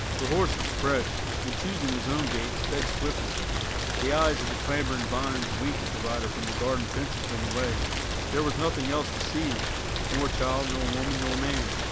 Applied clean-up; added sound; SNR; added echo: none; Rain; -2 dB; none.